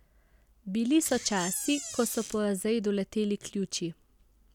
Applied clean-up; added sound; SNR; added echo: none; Door; 10 dB; none.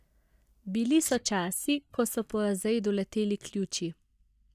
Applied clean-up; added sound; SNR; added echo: neural mask model DeepFilterNet 3.